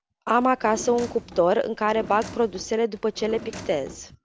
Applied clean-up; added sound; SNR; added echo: none; Drawer open or close; 16 dB; none.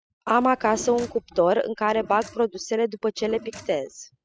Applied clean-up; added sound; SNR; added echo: classical method spectral subtraction.